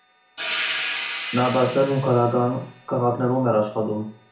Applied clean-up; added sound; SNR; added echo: none; Hi-hat; 10 dB; reverberation time 0.6 s.